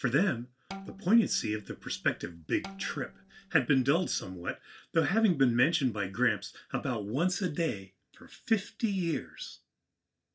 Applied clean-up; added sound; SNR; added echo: neural separator model SepFormer DNS4.